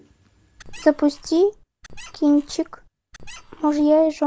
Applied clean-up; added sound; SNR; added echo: none; Squeak; 20 dB; none.